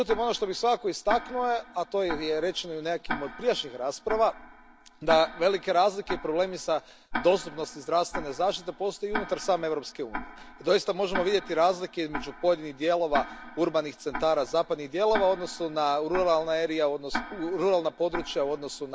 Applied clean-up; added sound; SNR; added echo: none; Tick-tock; 11 dB; none.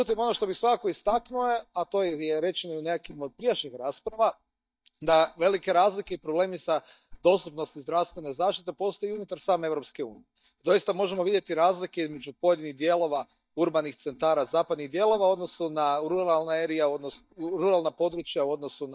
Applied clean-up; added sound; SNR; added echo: neural mask model DeepFilterNet 3.